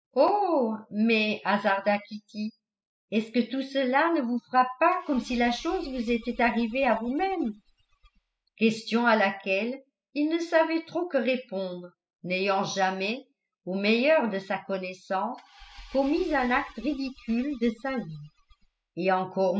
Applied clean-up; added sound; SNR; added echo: classical method spectral subtraction.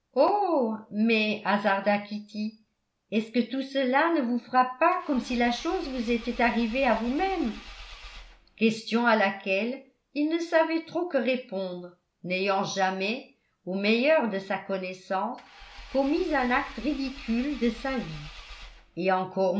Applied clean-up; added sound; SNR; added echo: none; Engine / Car; 17 dB; none.